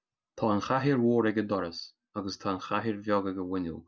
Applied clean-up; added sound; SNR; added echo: none; none; none; none.